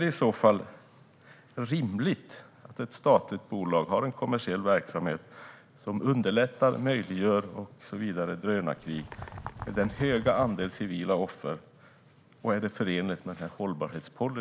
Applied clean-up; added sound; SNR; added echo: none; Bird; 13 dB; none.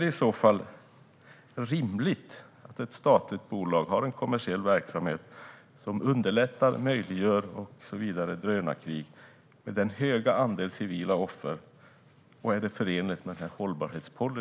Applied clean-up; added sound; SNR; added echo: none; none; none; none.